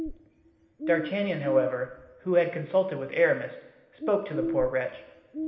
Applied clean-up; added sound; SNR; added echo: none; Bird; 9 dB; reverberation time 1.0 s.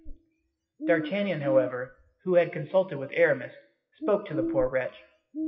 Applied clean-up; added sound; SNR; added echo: classical method WPE with log-MMSE.